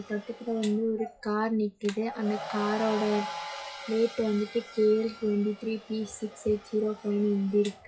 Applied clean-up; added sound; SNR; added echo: classical method WPE with log-MMSE.